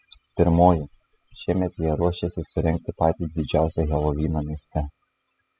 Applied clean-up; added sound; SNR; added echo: classical method spectral subtraction.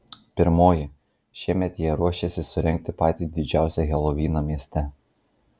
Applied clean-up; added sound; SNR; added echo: none; none; none; none.